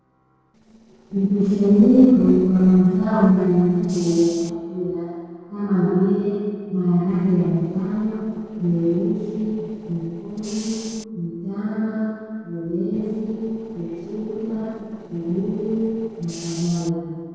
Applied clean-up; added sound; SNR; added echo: neural separator model SepFormer DNS4.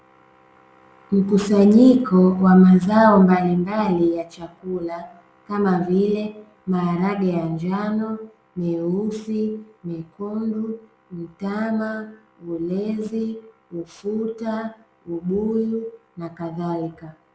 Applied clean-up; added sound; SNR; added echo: none; none; none; none.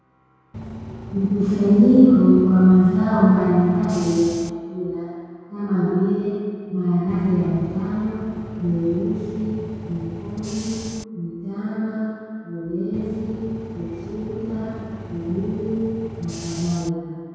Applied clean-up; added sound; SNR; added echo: none; Bus / Engine; 14 dB; reverberation time 1.9 s.